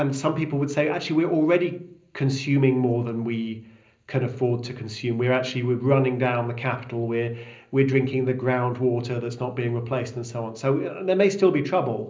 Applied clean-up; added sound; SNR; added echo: none; none; none; reverberation time 0.5 s.